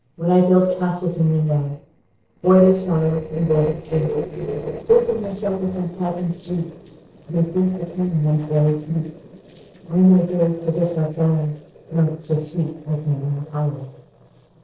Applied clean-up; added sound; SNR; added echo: neural separator model SepFormer DNS4.